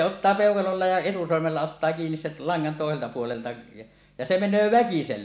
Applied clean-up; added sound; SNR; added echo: none; none; none; none.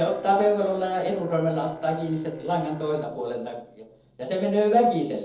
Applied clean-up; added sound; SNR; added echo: neural separator model SepFormer DNS4.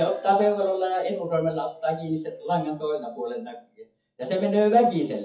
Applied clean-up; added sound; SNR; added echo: classical method WPE with log-MMSE.